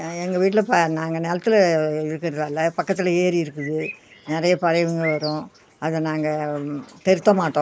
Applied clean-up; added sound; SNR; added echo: neural mask model Resemble Enhance denoiser.